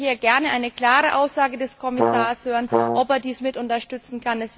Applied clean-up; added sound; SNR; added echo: none; Brass instrument; 1 dB; none.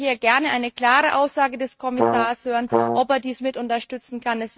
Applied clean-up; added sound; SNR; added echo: neural mask model RNNoise.